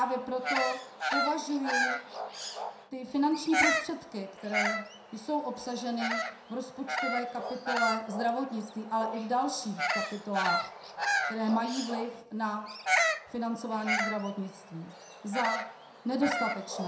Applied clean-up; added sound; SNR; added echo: none; Bird vocalization, bird call, bird song; 0 dB; reverberation time 0.6 s.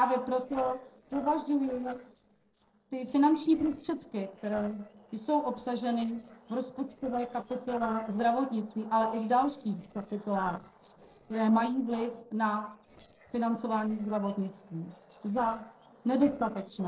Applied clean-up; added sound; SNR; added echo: neural separator model SepFormer DNS4.